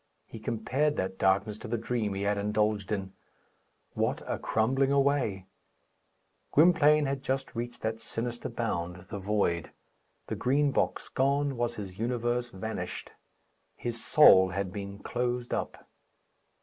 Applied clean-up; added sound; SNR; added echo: none; none; none; none.